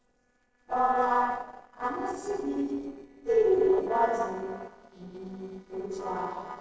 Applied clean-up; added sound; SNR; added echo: neural separator model SepFormer DNS4.